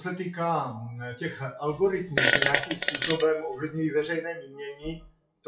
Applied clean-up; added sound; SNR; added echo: classical method WPE with log-MMSE.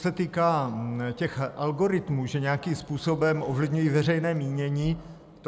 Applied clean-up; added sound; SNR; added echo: none; none; none; none.